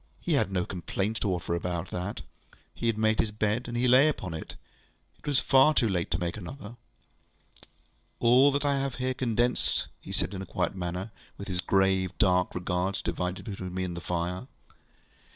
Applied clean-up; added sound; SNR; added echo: none; none; none; none.